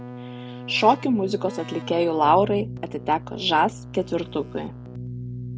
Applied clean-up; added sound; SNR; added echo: none; Keyboard (musical); 12 dB; none.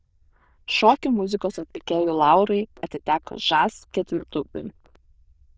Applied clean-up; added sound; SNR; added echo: neural diffusion model UNIVERSE++.